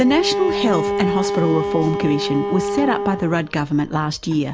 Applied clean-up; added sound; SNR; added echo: none; Bowed string instrument; 4 dB; none.